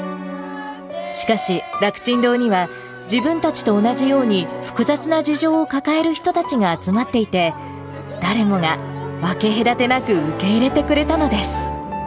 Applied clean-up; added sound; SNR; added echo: none; none; none; none.